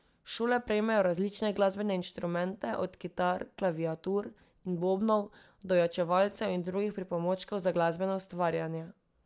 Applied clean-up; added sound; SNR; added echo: none; none; none; none.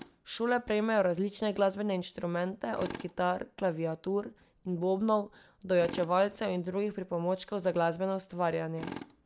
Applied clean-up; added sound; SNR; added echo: none; Tools; 19 dB; none.